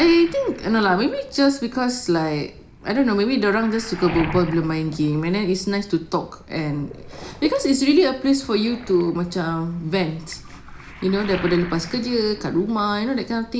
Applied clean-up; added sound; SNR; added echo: none; Waves, surf; 16 dB; reverberation time 0.4 s.